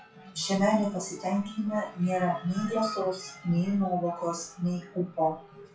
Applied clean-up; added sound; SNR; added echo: classical method WPE with log-MMSE.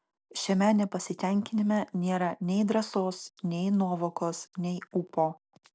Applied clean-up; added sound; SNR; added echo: none; none; none; none.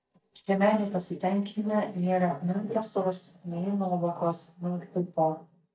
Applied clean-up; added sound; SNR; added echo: neural mask model DeepFilterNet 3.